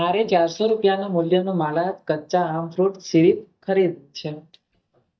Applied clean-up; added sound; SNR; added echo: neural mask model DeepFilterNet 3.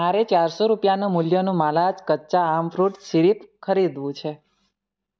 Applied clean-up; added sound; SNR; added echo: none; none; none; none.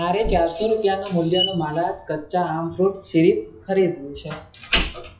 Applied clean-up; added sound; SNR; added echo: classical method WPE with log-MMSE.